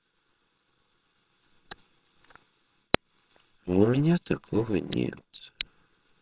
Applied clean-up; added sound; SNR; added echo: neural separator model SepFormer WHAMR!.